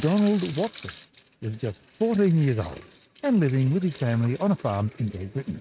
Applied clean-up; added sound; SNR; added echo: neural mask model RNNoise.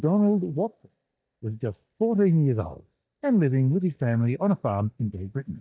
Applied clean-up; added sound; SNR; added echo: neural mask model DeepFilterNet 3.